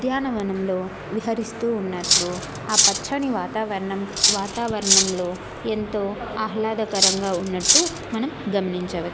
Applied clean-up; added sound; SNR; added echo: none; Cutlery, silverware; -3 dB; none.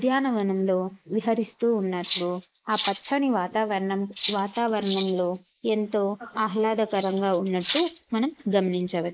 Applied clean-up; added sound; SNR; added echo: neural mask model Resemble Enhance denoiser.